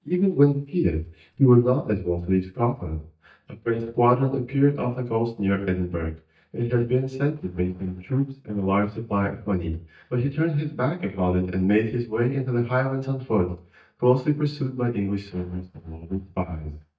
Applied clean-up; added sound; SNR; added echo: neural mask model DeepFilterNet 3.